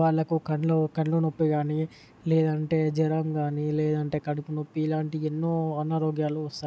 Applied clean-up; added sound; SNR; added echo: none; none; none; none.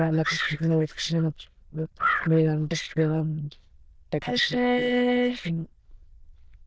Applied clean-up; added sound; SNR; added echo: neural diffusion model UNIVERSE++.